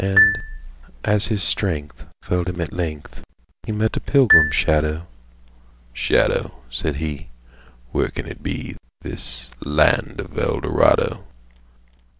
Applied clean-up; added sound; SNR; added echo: none; Marimba, xylophone; 1 dB; none.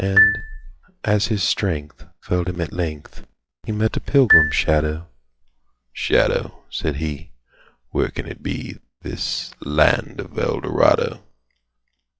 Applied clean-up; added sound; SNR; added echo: classical method log-MMSE.